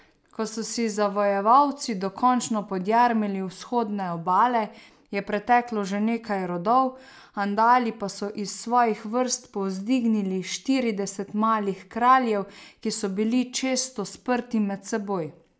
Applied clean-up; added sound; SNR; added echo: none; none; none; none.